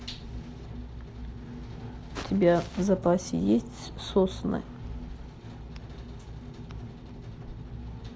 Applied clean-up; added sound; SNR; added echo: none; none; none; none.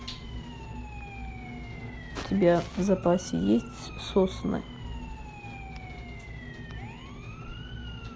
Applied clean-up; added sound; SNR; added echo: none; Siren; 18 dB; none.